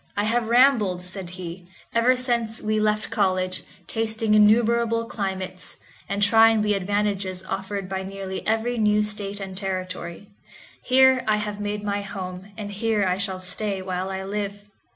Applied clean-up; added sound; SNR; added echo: none; none; none; none.